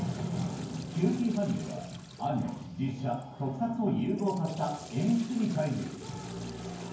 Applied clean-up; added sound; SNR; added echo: none; Toilet flush / Water; 16 dB; reverberation time 0.9 s.